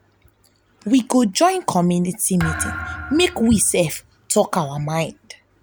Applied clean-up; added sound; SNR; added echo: none; Thump, thud; 12 dB; none.